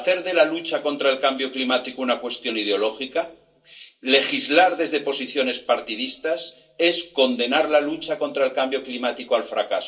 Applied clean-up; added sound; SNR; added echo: none; none; none; reverberation time 0.2 s.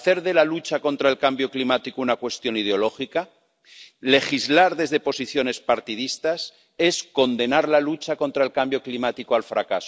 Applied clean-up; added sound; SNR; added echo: none; none; none; none.